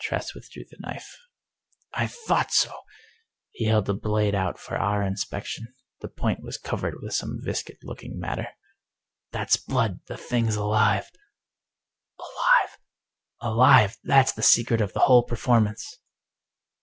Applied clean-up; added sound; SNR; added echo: none; none; none; none.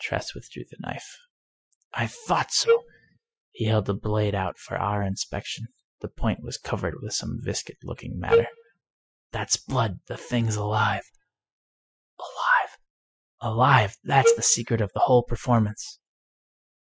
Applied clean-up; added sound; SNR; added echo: classical method spectral subtraction.